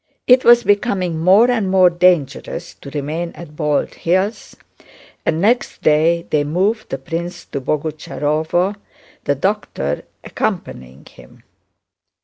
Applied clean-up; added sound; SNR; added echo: none; none; none; none.